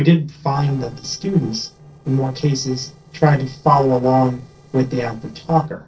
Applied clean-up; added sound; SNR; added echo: neural separator model SepFormer DNS4.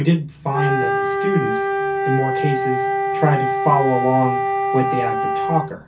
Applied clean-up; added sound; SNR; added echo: none; Wind instrument, woodwind instrument; 0 dB; reverberation time 0.3 s.